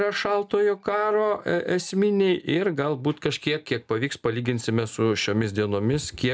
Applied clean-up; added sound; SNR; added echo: none; none; none; none.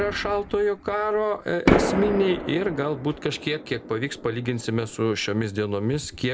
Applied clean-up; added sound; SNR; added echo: none; Fireworks; 5 dB; none.